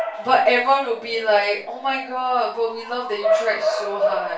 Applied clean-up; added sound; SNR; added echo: none; Bark / Motor vehicle (road) / Siren; 5 dB; reverberation time 0.3 s.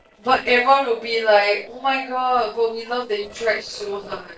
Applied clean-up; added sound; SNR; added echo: neural separator model SepFormer DNS4.